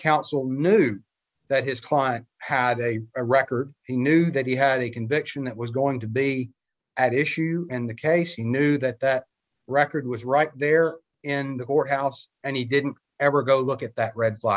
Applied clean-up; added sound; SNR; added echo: none; none; none; none.